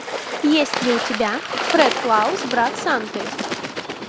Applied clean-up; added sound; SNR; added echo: none; Water / Bird; 4 dB; none.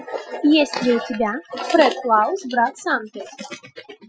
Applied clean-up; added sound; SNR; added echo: classical method Wiener filter.